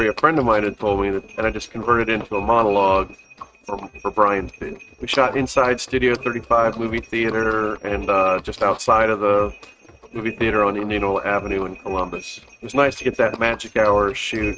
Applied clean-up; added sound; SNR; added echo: neural mask model RNNoise.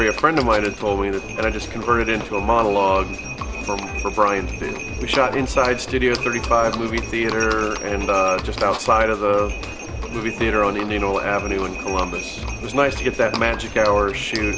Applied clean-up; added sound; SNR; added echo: none; Livestock, farm animals, working animals; 10 dB; none.